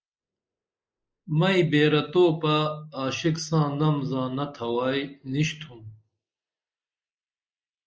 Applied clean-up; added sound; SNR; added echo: neural mask model Resemble Enhance denoiser.